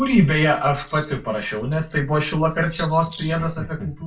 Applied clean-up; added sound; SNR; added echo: neural separator model SepFormer DNS4.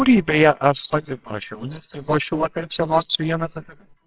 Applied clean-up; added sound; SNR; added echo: neural separator model SepFormer WHAMR!.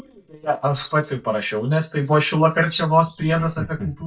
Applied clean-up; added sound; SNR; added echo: neural mask model DeepFilterNet 3.